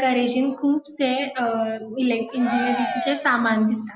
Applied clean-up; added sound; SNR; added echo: none; Cheering; 7 dB; none.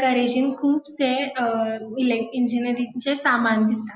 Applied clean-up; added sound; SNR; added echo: none; none; none; none.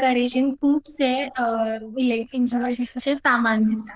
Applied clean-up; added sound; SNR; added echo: neural diffusion model UNIVERSE++.